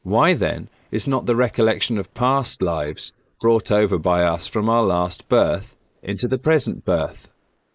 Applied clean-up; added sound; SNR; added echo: neural mask model Resemble Enhance denoiser.